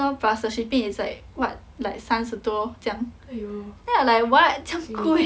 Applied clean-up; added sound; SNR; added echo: none; none; none; none.